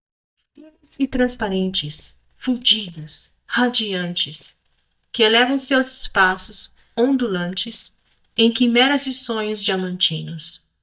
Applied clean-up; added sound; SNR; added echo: neural mask model DeepFilterNet 3.